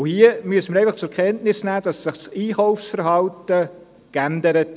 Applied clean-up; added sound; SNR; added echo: none; none; none; none.